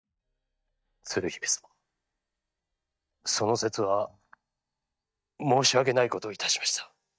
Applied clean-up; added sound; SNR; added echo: neural mask model DeepFilterNet 3.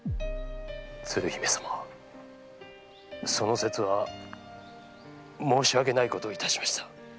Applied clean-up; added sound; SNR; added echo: none; Bass drum; 8 dB; none.